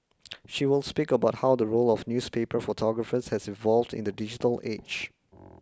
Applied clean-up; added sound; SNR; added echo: none; none; none; none.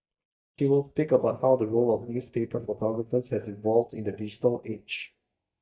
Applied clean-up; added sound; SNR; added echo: neural mask model DeepFilterNet 3.